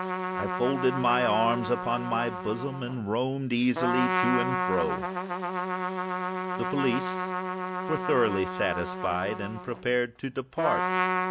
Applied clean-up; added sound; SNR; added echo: none; Trumpet; 2 dB; none.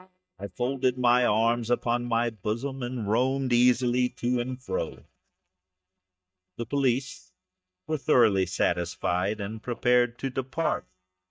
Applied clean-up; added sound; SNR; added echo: neural mask model DeepFilterNet 3.